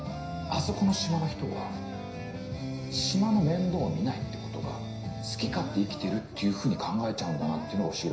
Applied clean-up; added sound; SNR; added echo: none; Idling / Motorcycle; 19 dB; reverberation time 0.5 s.